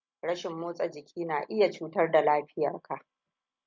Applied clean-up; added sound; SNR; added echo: none; none; none; none.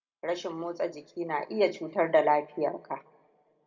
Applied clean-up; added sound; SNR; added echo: none; none; none; reverberation time 0.8 s.